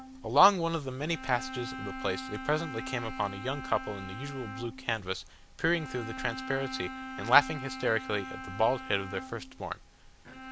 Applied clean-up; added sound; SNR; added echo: none; Bowed string instrument; 11 dB; none.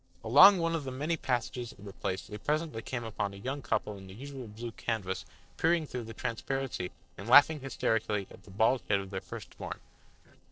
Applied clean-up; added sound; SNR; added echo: neural separator model SepFormer DNS4.